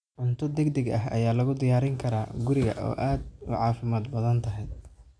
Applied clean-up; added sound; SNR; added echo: none; none; none; none.